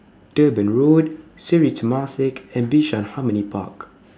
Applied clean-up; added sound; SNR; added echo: none; none; none; none.